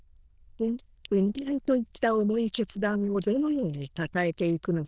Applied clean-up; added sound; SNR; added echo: neural diffusion model UNIVERSE++.